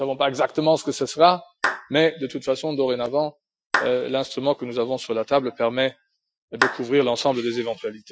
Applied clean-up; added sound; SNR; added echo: classical method Wiener filter.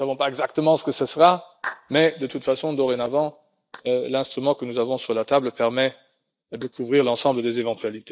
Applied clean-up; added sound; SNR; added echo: neural mask model DeepFilterNet 3.